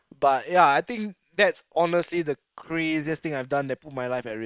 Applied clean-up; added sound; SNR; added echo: neural separator model SepFormer WHAM!.